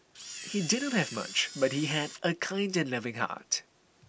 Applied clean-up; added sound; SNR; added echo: none; Camera; 11 dB; none.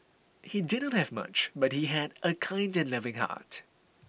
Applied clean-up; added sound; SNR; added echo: none; none; none; none.